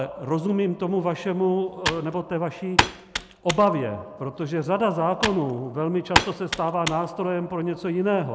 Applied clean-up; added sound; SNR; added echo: none; Computer keyboard; 4 dB; none.